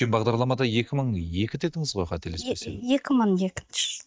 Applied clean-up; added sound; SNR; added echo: neural mask model DeepFilterNet 3.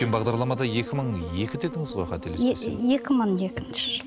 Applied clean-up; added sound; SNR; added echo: none; Wind instrument, woodwind instrument; 11 dB; none.